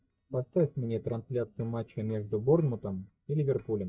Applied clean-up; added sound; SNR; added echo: neural mask model DeepFilterNet 3.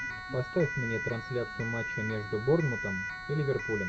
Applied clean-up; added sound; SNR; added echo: none; Siren; 6 dB; none.